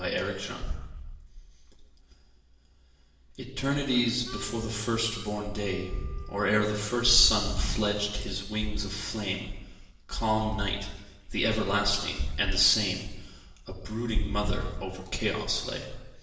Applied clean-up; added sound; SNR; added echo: none; Wind instrument, woodwind instrument; 20 dB; reverberation time 1.0 s.